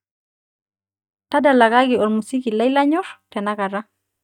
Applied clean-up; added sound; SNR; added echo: neural mask model DeepFilterNet 3.